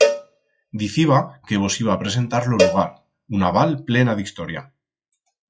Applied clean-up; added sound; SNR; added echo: classical method log-MMSE.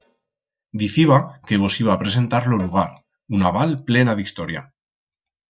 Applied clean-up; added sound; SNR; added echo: neural mask model DeepFilterNet 3.